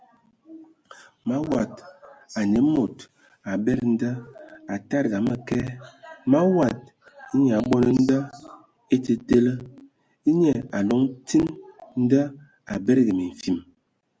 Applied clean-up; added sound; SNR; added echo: none; none; none; none.